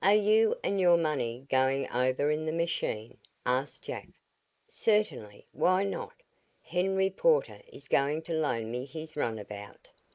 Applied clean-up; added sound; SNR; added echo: neural mask model Resemble Enhance denoiser.